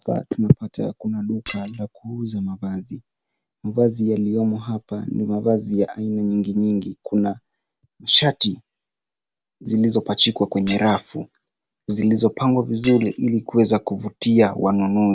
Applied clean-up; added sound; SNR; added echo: none; Shatter; 16 dB; none.